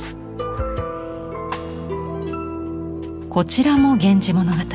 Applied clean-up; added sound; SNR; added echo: none; none; none; none.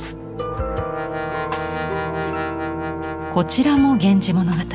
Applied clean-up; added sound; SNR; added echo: none; Brass instrument; 8 dB; none.